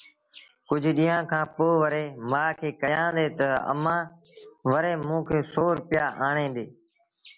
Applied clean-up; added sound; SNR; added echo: none; none; none; none.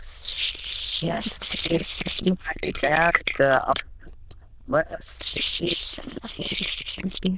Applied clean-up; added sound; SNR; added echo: neural diffusion model UNIVERSE++.